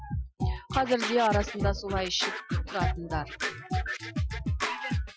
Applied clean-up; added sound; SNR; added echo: classical method Wiener filter.